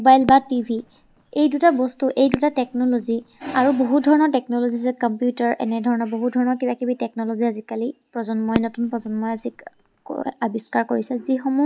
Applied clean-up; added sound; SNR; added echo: none; Fireworks; 14 dB; none.